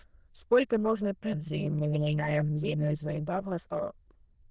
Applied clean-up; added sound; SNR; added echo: neural diffusion model UNIVERSE++.